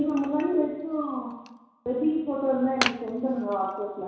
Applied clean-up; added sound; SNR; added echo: none; Wood; 11 dB; reverberation time 1.1 s.